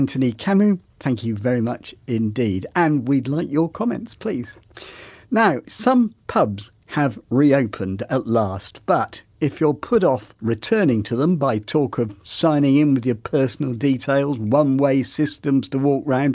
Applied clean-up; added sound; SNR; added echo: none; none; none; none.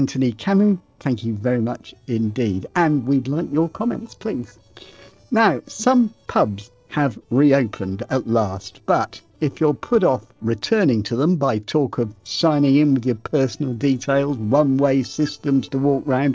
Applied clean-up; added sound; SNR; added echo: neural separator model SepFormer DNS4.